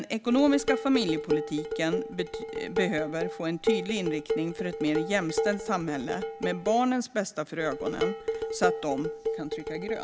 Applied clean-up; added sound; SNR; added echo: none; Dishes, pots, and pans; 3 dB; none.